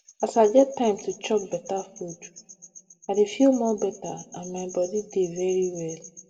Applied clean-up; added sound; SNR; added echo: none; none; none; reverberation time 0.8 s.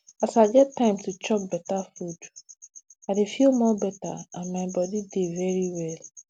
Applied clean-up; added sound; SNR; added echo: none; none; none; none.